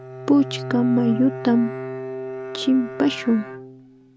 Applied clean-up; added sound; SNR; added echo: none; Bowed string instrument; 10 dB; none.